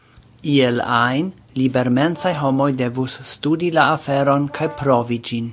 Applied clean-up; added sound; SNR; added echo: none; Brass instrument; 20 dB; none.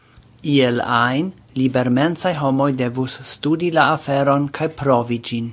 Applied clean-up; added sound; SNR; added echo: none; none; none; none.